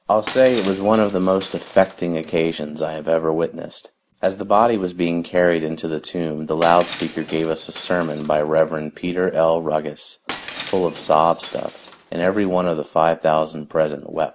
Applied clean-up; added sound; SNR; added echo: none; Shatter; 15 dB; none.